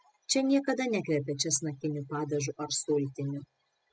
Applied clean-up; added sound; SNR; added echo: classical method spectral subtraction.